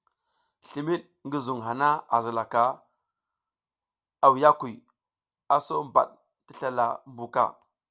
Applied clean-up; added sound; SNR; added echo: none; none; none; none.